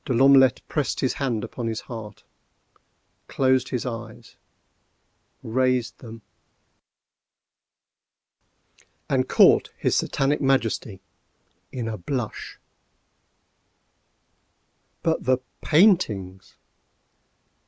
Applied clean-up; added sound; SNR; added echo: none; none; none; none.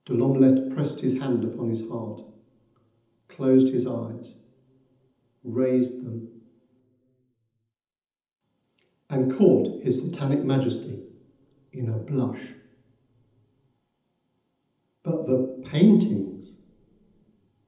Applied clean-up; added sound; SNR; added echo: none; none; none; reverberation time 0.8 s.